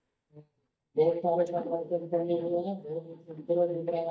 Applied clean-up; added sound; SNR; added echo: neural mask model DeepFilterNet 3.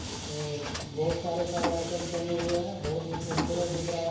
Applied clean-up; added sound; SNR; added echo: none; Mechanisms; 4 dB; reverberation time 1.0 s.